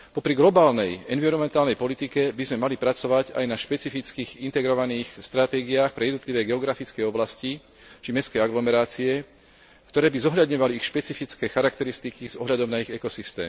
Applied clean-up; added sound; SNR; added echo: none; none; none; none.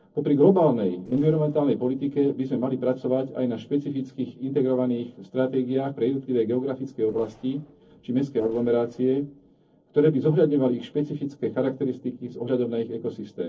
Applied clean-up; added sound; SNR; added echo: neural separator model SepFormer DNS4.